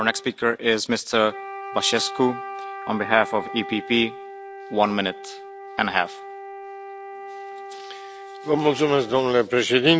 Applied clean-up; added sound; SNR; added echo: none; Wind instrument, woodwind instrument; 13 dB; none.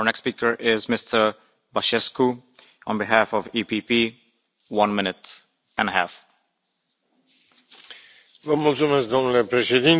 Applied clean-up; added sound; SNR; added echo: none; none; none; none.